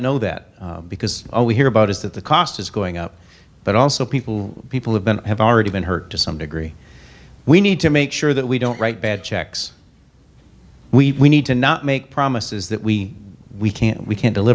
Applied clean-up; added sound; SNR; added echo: none; none; none; none.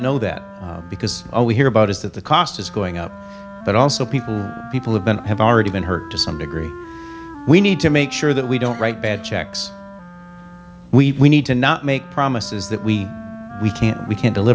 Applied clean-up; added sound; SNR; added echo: none; Wind instrument, woodwind instrument; 16 dB; none.